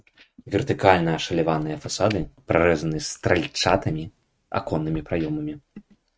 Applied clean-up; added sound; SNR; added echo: neural mask model RNNoise.